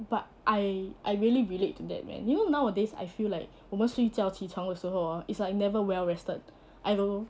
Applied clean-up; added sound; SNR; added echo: none; none; none; none.